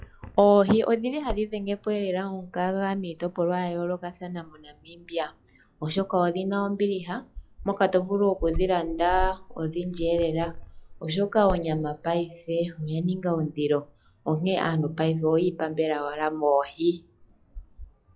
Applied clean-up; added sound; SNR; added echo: classical method log-MMSE.